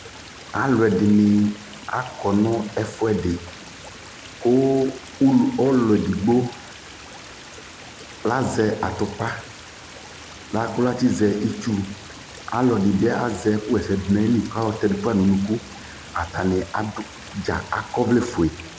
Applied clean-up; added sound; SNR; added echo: none; Stream; 17 dB; none.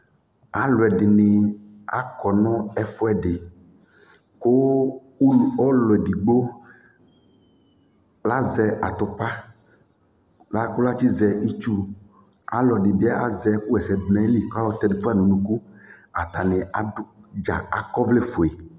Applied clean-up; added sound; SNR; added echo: none; none; none; none.